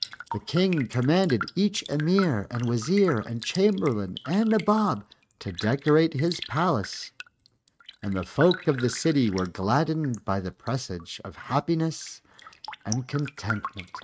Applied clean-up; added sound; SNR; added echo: neural mask model RNNoise.